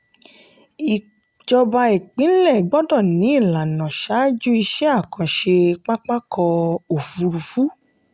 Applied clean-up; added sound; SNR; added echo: none; none; none; none.